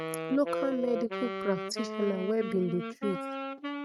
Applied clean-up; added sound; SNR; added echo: neural mask model RNNoise.